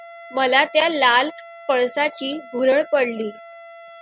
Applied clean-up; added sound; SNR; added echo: none; Wind instrument, woodwind instrument; 19 dB; none.